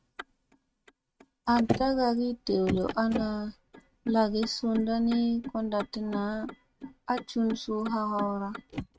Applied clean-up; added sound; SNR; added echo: neural mask model RNNoise.